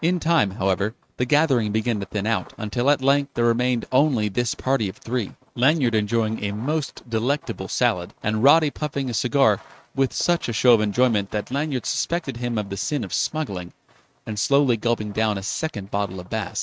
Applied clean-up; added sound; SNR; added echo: neural mask model RNNoise.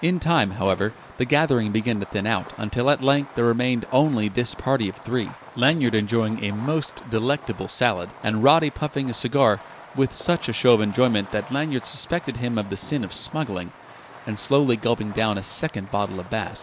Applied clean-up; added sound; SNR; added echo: none; Fireworks; 19 dB; none.